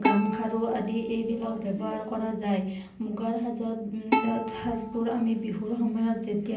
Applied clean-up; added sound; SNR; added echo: none; Bowed string instrument; 4 dB; reverberation time 0.6 s.